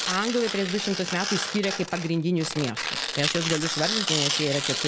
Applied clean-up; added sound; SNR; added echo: none; Tearing; 2 dB; none.